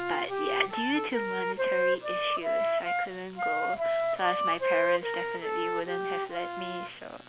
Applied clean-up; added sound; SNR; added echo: none; Wind instrument, woodwind instrument; -5 dB; none.